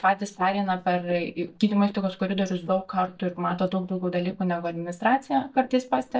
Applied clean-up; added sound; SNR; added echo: neural mask model DeepFilterNet 3.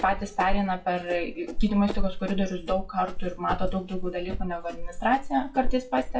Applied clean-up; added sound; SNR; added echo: classical method WPE with log-MMSE.